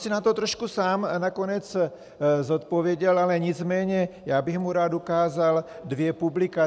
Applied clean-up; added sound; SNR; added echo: none; none; none; none.